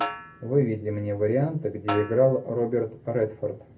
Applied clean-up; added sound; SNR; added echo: none; Snare drum; 12 dB; reverberation time 0.3 s.